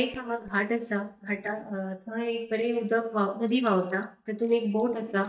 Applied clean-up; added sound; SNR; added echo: neural mask model DeepFilterNet 3.